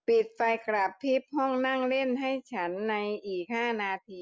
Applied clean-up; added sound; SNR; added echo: none; none; none; none.